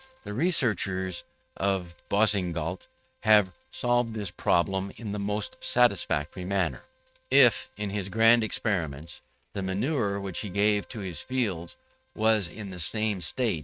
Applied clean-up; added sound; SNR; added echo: neural mask model RNNoise.